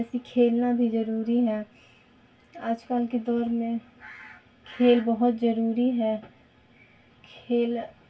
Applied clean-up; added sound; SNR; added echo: none; none; none; reverberation time 0.2 s.